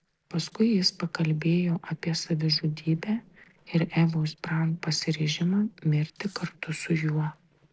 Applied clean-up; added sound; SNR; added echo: neural separator model SepFormer DNS4.